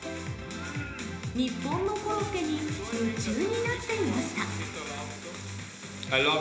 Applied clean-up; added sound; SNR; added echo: none; Bowed string instrument; 18 dB; reverberation time 1.0 s.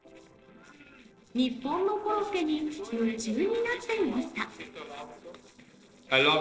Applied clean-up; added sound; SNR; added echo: neural separator model SepFormer DNS4.